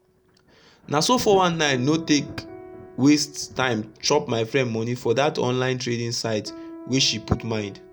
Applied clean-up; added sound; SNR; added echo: none; Thunder + Piano; 18 dB; none.